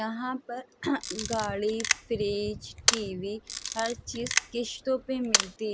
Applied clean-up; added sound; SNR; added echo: none; Camera; 0 dB; none.